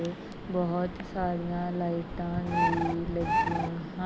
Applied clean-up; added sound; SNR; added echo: none; Bird; -3 dB; none.